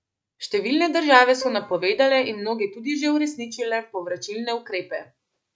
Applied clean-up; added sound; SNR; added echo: neural mask model RNNoise.